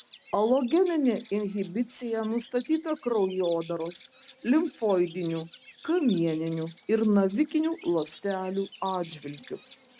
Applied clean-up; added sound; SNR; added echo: none; Bird vocalization, bird call, bird song; 18 dB; none.